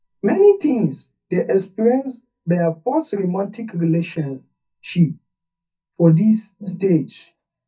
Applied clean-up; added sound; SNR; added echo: neural mask model DeepFilterNet 3.